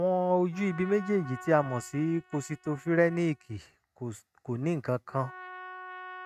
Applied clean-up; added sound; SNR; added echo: neural mask model RNNoise.